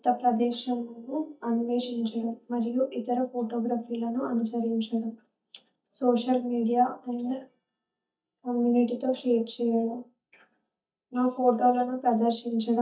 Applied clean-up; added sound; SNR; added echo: neural mask model DeepFilterNet 3.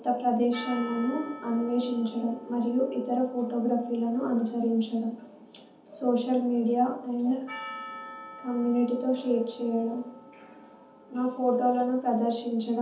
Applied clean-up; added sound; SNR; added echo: none; Percussion; 18 dB; reverberation time 0.6 s.